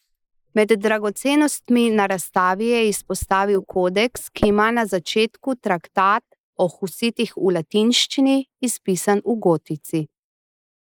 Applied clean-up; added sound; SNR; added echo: neural mask model Resemble Enhance denoiser.